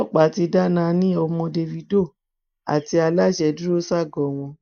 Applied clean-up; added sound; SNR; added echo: neural mask model Resemble Enhance denoiser.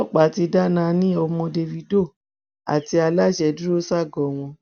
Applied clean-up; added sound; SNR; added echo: none; none; none; none.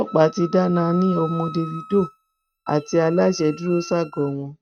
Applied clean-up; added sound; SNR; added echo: neural mask model RNNoise.